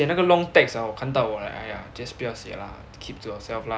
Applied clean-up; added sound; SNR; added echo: none; none; none; none.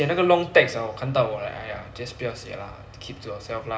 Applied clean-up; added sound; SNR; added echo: none; none; none; reverberation time 1.0 s.